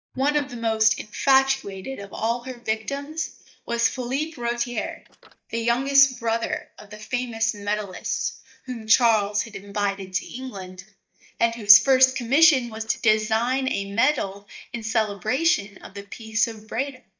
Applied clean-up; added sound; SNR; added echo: neural mask model DeepFilterNet 3.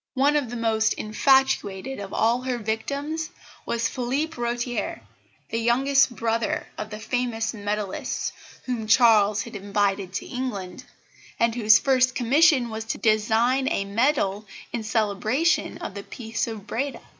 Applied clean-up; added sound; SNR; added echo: none; none; none; none.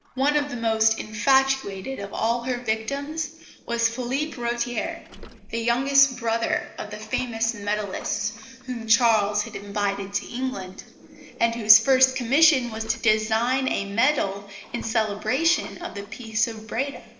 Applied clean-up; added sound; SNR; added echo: neural separator model SepFormer DNS4.